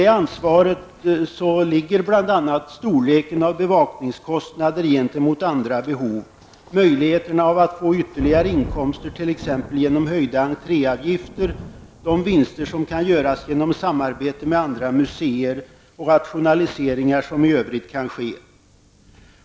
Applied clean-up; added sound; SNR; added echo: none; Thunder; 19 dB; none.